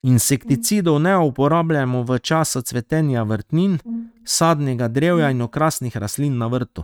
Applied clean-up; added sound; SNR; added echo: neural mask model RNNoise.